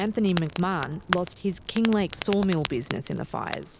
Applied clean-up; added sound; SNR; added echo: none; Fire; 10 dB; none.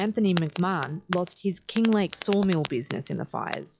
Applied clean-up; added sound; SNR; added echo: classical method log-MMSE.